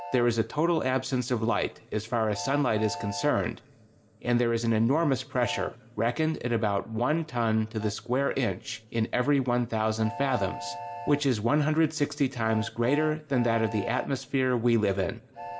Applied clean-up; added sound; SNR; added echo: none; Train; 16 dB; reverberation time 0.5 s.